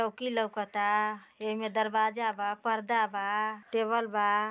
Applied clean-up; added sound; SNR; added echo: none; none; none; none.